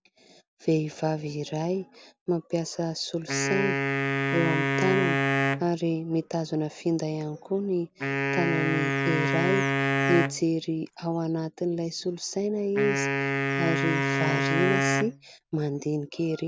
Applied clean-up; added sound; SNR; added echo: none; Wind instrument, woodwind instrument; -1 dB; none.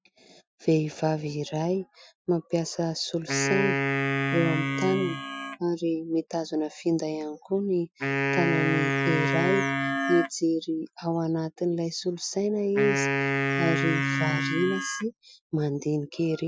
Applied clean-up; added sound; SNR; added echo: classical method Wiener filter.